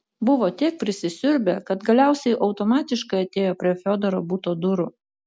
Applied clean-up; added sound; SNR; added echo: none; none; none; none.